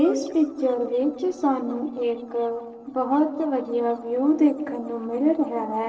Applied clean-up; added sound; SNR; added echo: neural separator model SepFormer DNS4.